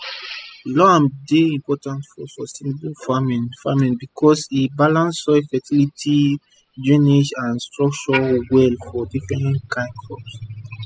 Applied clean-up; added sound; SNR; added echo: classical method spectral subtraction.